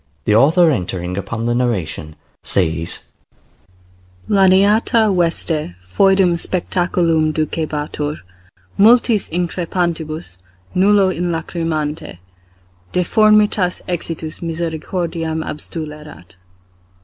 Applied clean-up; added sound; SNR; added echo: none; none; none; none.